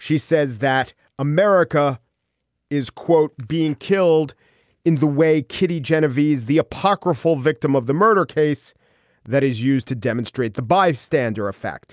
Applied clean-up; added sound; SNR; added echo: none; none; none; none.